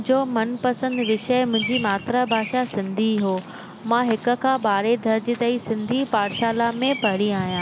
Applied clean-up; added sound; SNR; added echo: none; Bird vocalization, bird call, bird song; 12 dB; none.